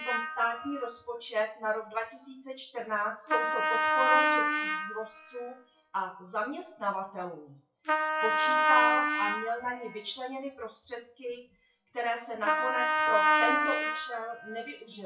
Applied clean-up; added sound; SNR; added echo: classical method WPE with log-MMSE.